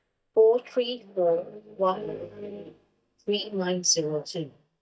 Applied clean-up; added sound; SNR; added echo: neural mask model DeepFilterNet 3.